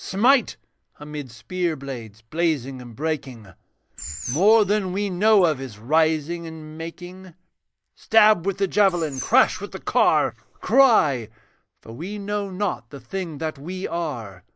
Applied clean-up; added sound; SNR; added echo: neural mask model Resemble Enhance denoiser.